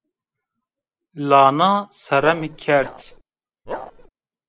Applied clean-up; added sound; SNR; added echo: neural separator model SepFormer DNS4.